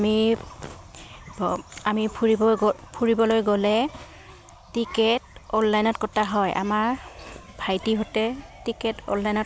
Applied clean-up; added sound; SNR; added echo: none; none; none; none.